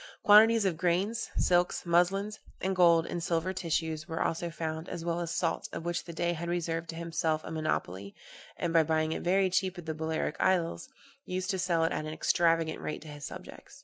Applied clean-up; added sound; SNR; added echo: none; none; none; none.